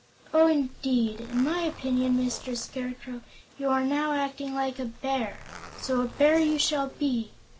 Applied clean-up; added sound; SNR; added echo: none; Zipper (clothing); 18 dB; none.